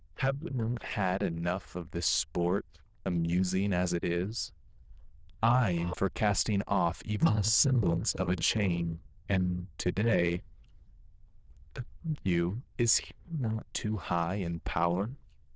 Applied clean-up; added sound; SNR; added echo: neural diffusion model UNIVERSE++.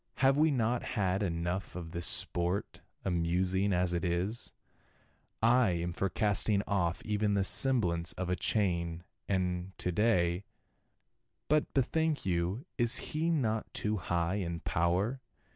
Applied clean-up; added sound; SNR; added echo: none; none; none; none.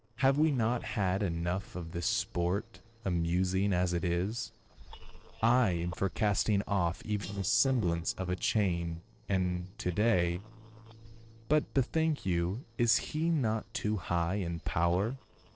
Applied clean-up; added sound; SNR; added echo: neural separator model SepFormer DNS4.